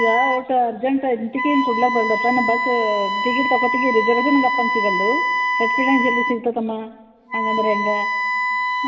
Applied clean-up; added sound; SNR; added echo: none; Wind instrument, woodwind instrument; 0 dB; reverberation time 2.6 s.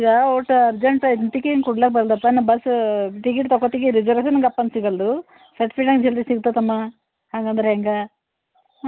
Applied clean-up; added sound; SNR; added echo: none; none; none; none.